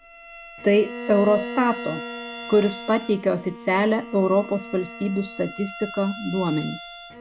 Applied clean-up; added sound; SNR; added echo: none; Bowed string instrument + Bowed string instrument; 12 dB; none.